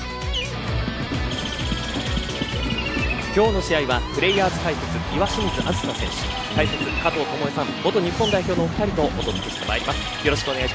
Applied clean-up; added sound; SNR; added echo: none; Bird; 12 dB; none.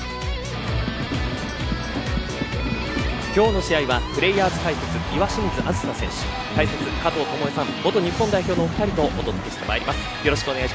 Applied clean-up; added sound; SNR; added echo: none; none; none; none.